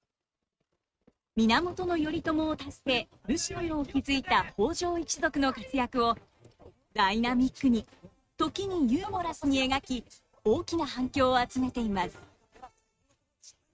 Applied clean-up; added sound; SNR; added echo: neural mask model RNNoise.